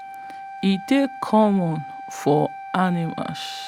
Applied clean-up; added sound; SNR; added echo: none; Wind instrument, woodwind instrument; 13 dB; none.